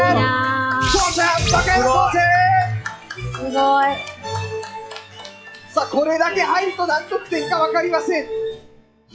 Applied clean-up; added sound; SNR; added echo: classical method log-MMSE.